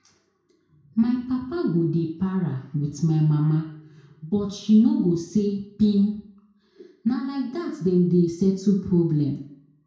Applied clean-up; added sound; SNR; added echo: none; none; none; reverberation time 0.5 s.